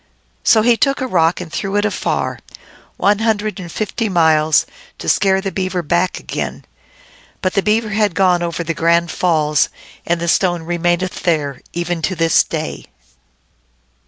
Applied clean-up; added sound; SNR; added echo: none; none; none; none.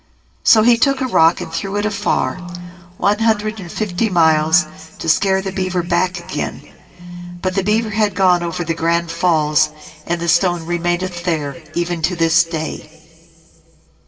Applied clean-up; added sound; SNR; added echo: none; Telephone; 13 dB; reverberation time 2.5 s.